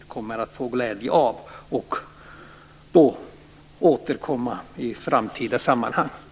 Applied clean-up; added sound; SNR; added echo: none; none; none; none.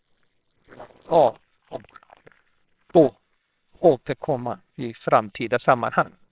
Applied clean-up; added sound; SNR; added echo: neural separator model SepFormer WHAMR!.